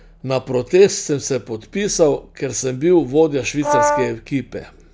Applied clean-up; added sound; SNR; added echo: none; Brass instrument; 1 dB; none.